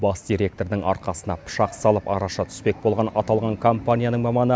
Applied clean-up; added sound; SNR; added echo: none; none; none; none.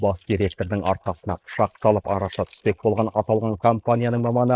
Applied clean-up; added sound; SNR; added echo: neural mask model Resemble Enhance denoiser.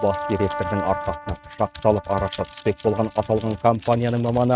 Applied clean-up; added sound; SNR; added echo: neural mask model RNNoise.